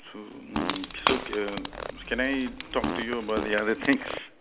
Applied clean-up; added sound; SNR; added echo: none; Fart + Wood; 3 dB; none.